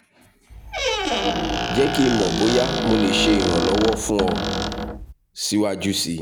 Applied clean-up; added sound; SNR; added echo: none; Squeak; 2 dB; none.